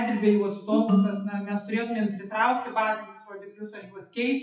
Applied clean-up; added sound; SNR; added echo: classical method WPE with log-MMSE.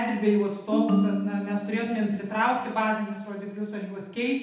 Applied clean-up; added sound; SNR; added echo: none; Ringtone; 2 dB; reverberation time 0.8 s.